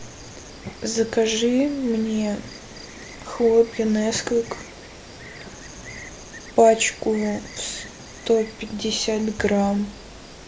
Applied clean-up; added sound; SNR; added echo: none; Insect; 18 dB; none.